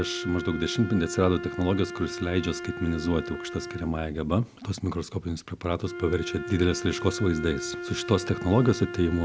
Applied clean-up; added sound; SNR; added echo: none; Wind instrument, woodwind instrument; 10 dB; none.